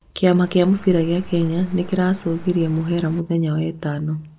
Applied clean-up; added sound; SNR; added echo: none; Cricket; 16 dB; none.